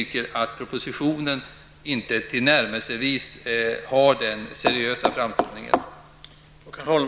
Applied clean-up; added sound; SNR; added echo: none; none; none; none.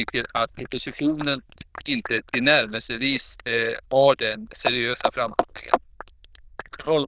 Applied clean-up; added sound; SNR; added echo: neural diffusion model UNIVERSE++.